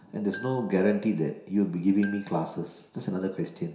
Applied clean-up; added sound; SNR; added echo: none; Marimba, xylophone; 18 dB; reverberation time 0.7 s.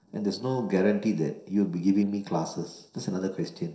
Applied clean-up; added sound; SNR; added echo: neural separator model SepFormer DNS4.